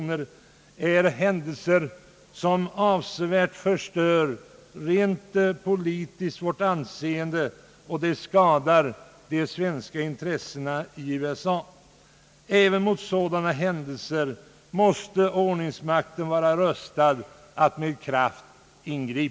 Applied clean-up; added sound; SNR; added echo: none; none; none; none.